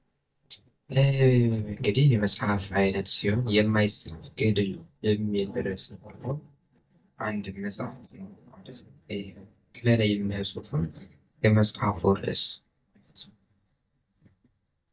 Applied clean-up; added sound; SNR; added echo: neural mask model DeepFilterNet 3.